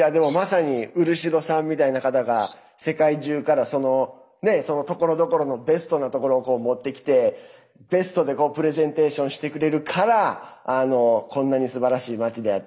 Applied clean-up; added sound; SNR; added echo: none; none; none; none.